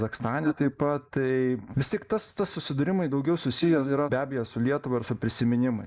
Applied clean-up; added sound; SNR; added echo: neural mask model Resemble Enhance denoiser.